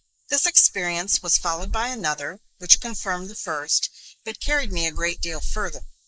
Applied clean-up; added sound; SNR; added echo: neural mask model Resemble Enhance denoiser.